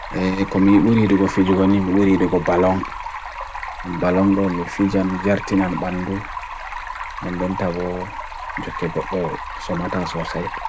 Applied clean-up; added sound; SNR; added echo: none; Stream; 9 dB; none.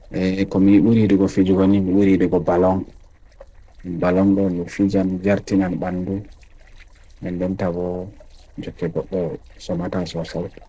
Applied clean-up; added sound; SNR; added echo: neural separator model SepFormer DNS4.